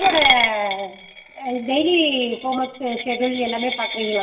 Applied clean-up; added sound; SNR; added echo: none; Coin (dropping); 3 dB; reverberation time 0.7 s.